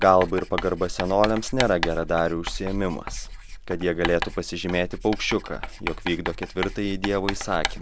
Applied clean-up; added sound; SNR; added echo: none; Writing; 7 dB; none.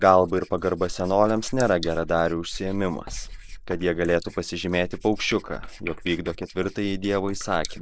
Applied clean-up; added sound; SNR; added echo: neural mask model Resemble Enhance denoiser.